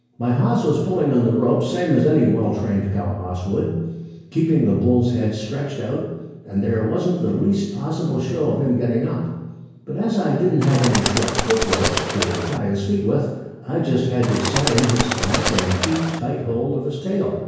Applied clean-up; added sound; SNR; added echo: none; Bird; 3 dB; reverberation time 1.0 s.